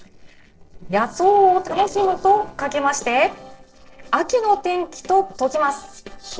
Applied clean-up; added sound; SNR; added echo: neural separator model SepFormer DNS4.